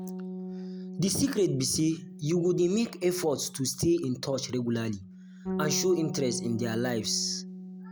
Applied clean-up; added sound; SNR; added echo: none; Bass guitar; 10 dB; none.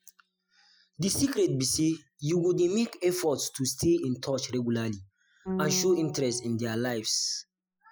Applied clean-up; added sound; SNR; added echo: classical method Wiener filter.